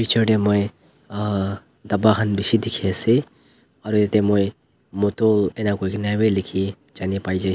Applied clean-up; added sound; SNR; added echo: none; none; none; none.